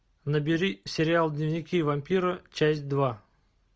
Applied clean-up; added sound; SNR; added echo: none; none; none; none.